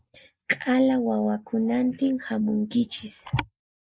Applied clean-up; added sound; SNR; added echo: neural mask model Resemble Enhance denoiser.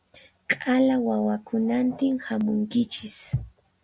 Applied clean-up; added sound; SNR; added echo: none; none; none; none.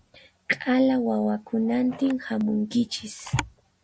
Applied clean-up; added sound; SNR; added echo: none; Camera; 18 dB; none.